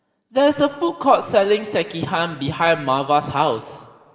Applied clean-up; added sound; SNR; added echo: none; none; none; reverberation time 2.0 s.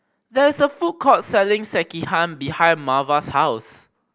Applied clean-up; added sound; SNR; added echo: none; none; none; none.